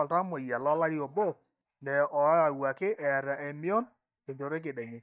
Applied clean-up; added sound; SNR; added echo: neural mask model DeepFilterNet 3.